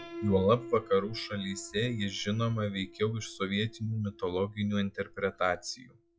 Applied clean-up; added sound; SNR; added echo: classical method log-MMSE.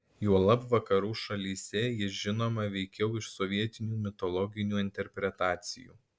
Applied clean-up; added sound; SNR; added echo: none; none; none; none.